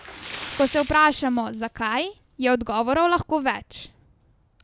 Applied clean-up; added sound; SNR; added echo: none; Splash, splatter; 17 dB; none.